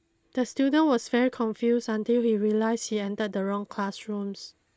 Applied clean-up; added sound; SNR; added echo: none; none; none; none.